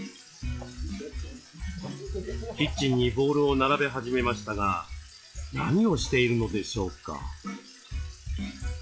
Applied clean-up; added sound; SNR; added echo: classical method log-MMSE.